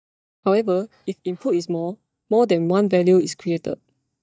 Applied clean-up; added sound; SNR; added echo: neural mask model DeepFilterNet 3.